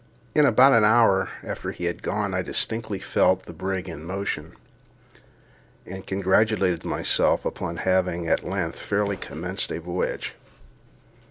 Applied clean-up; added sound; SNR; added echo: none; none; none; none.